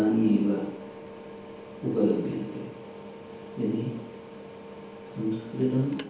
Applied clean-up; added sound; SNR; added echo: none; Mechanical fan; 13 dB; reverberation time 2.2 s.